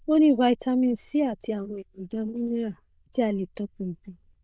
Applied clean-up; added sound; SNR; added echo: neural diffusion model UNIVERSE++.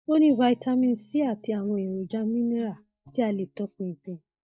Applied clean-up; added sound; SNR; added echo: neural mask model DeepFilterNet 3.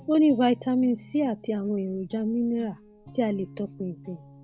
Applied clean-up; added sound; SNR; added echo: none; Guitar; 20 dB; none.